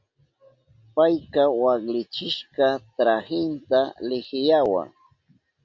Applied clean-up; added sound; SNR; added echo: none; none; none; none.